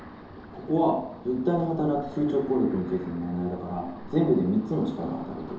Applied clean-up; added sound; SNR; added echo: none; Ocean; 20 dB; reverberation time 2.8 s.